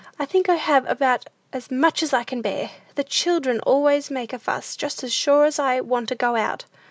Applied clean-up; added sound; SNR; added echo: none; none; none; none.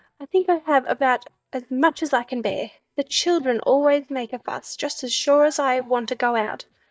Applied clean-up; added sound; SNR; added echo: neural mask model DeepFilterNet 3.